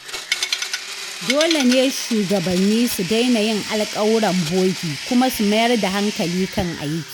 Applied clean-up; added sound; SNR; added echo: none; Tools + Domestic sounds, home sounds; 8 dB; none.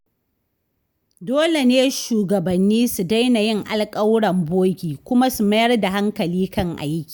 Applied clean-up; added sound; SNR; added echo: none; none; none; none.